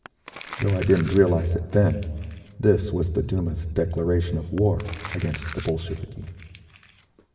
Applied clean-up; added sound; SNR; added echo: none; Crumpling, crinkling; 19 dB; reverberation time 1.6 s.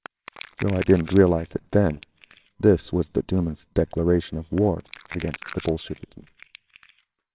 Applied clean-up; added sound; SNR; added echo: neural separator model SepFormer WHAMR!.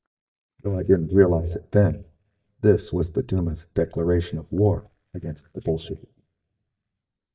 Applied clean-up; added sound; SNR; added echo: neural mask model DeepFilterNet 3.